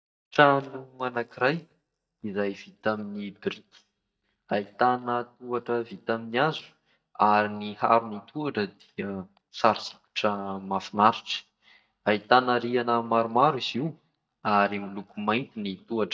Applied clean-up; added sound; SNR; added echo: neural mask model DeepFilterNet 3.